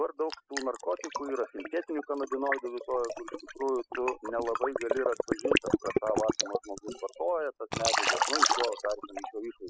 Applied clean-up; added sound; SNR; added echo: classical method spectral subtraction.